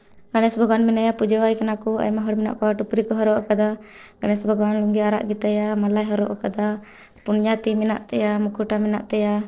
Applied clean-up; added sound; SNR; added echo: neural separator model SepFormer DNS4.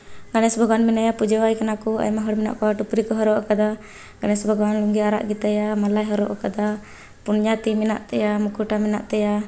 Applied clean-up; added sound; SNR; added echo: none; none; none; none.